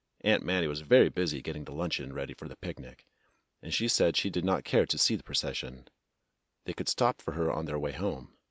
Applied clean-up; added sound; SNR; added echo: none; none; none; none.